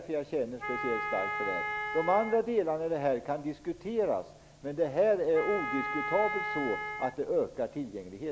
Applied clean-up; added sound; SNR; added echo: none; Wind instrument, woodwind instrument; 4 dB; none.